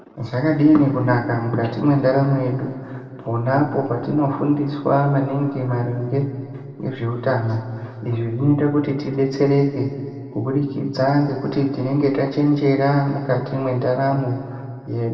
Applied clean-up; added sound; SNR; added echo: none; none; none; reverberation time 1.9 s.